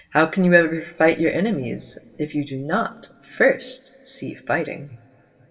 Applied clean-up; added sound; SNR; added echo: none; none; none; reverberation time 2.7 s.